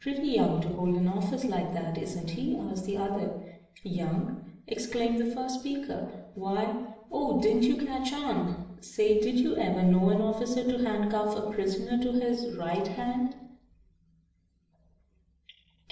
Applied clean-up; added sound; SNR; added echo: none; none; none; reverberation time 0.8 s.